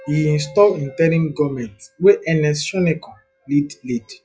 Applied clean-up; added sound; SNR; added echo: classical method log-MMSE.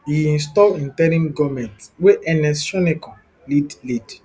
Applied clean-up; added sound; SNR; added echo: none; none; none; none.